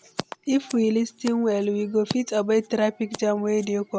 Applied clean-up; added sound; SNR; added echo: none; Scissors; 16 dB; none.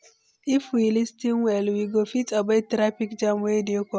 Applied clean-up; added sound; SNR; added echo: none; none; none; none.